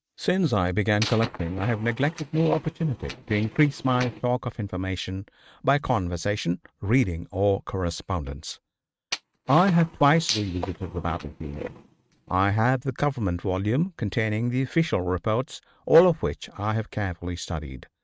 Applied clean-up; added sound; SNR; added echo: neural mask model RNNoise.